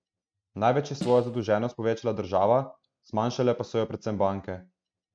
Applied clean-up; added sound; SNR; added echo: neural mask model RNNoise.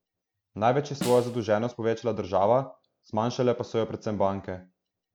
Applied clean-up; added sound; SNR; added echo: none; Snare drum; 13 dB; none.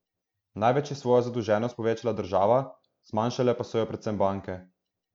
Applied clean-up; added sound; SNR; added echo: none; none; none; none.